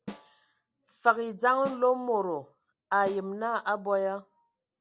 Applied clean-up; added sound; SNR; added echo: none; Snare drum; 20 dB; none.